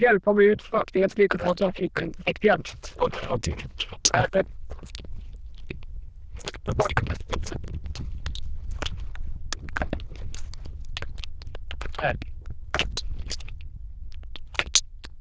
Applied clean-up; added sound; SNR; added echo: neural diffusion model UNIVERSE++.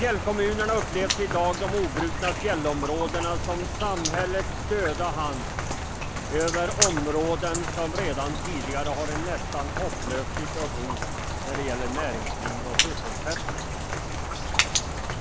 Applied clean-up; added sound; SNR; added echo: none; Rain; -1 dB; none.